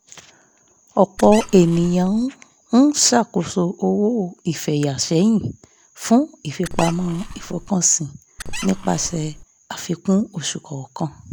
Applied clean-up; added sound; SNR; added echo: none; Squeak; 11 dB; none.